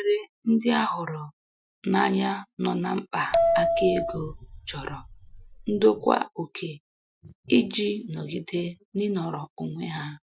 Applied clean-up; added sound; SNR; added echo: classical method Wiener filter.